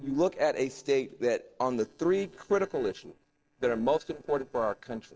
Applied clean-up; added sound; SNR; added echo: neural separator model SepFormer DNS4.